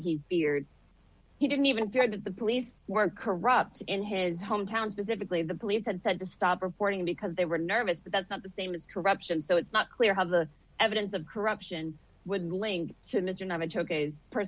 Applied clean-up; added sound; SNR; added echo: none; none; none; none.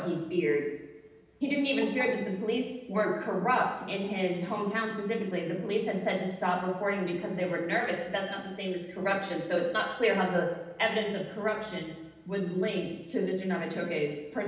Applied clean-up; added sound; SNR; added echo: none; none; none; reverberation time 0.9 s.